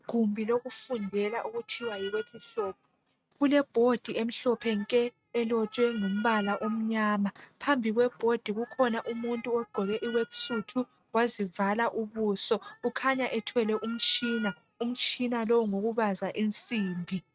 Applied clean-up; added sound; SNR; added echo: neural mask model RNNoise.